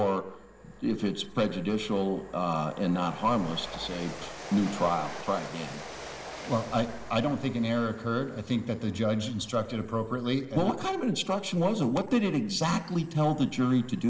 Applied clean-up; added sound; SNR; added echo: none; Train; 16 dB; reverberation time 2.9 s.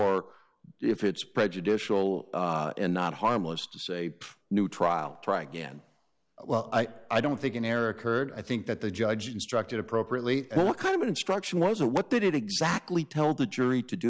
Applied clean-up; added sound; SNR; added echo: none; none; none; none.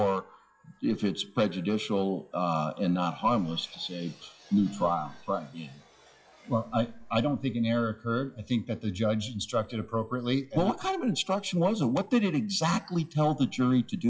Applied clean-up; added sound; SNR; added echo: classical method WPE with log-MMSE.